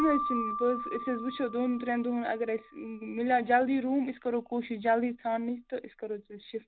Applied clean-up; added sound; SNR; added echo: none; Keyboard (musical); 10 dB; none.